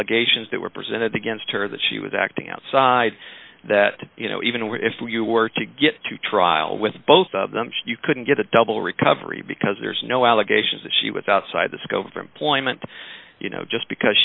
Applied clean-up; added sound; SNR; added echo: none; none; none; none.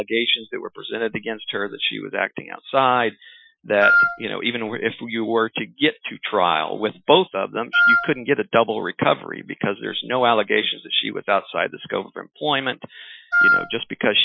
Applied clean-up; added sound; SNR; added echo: classical method Wiener filter.